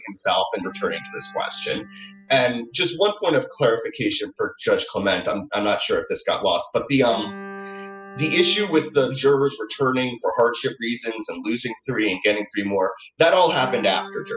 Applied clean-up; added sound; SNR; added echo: classical method spectral subtraction.